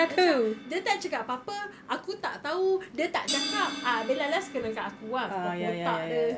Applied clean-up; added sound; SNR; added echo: none; Crash cymbal; 11 dB; none.